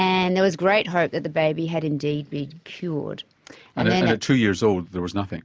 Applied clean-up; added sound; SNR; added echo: none; none; none; none.